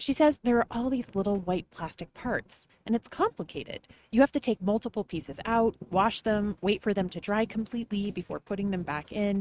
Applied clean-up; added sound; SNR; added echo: neural mask model RNNoise.